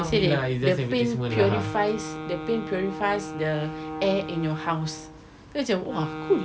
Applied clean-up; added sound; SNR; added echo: none; Wind instrument, woodwind instrument; 10 dB; none.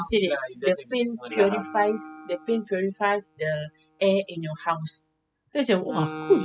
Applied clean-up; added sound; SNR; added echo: classical method spectral subtraction.